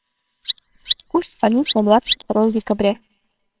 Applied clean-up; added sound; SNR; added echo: neural separator model SepFormer WHAMR!.